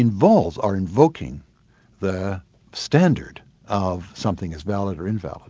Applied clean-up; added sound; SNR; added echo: none; none; none; none.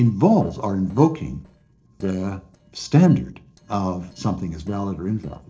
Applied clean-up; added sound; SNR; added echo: neural separator model SepFormer DNS4.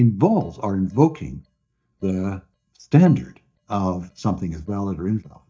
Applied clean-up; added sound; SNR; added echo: neural mask model DeepFilterNet 3.